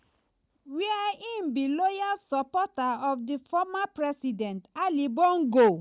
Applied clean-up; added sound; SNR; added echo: none; none; none; none.